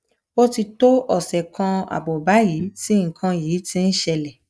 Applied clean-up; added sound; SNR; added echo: neural mask model DeepFilterNet 3.